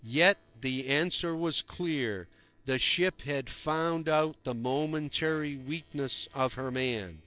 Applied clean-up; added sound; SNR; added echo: neural separator model SepFormer DNS4.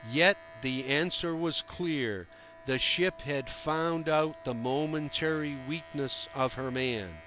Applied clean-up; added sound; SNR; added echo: none; Wind instrument, woodwind instrument + Domestic sounds, home sounds; 18 dB; none.